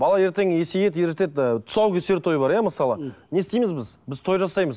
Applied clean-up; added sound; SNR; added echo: none; none; none; none.